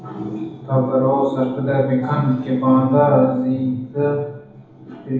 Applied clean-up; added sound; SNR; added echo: none; none; none; reverberation time 2.0 s.